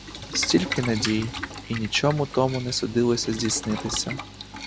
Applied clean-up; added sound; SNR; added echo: none; Boiling; 10 dB; none.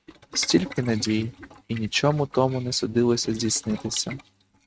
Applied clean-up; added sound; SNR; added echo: neural mask model RNNoise.